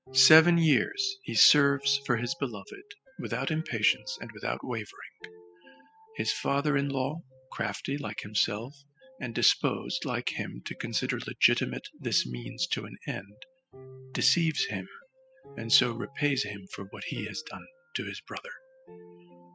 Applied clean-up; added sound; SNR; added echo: classical method spectral subtraction.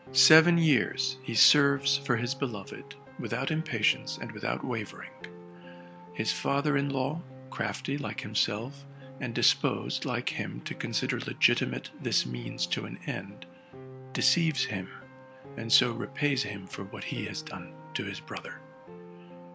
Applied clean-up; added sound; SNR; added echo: none; Piano; 17 dB; none.